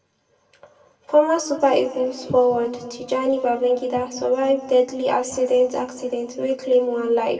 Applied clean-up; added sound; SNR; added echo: none; none; none; reverberation time 2.0 s.